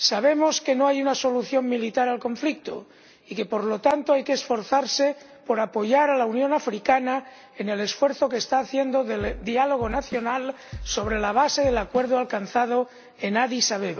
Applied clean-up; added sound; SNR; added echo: none; Drum kit; 15 dB; none.